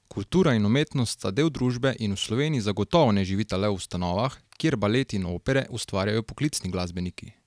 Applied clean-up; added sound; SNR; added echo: none; none; none; none.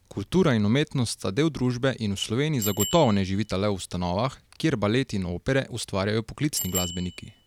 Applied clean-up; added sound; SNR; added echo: none; Bicycle bell; 15 dB; none.